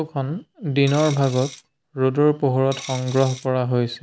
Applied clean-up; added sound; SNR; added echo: none; Coin (dropping); 16 dB; none.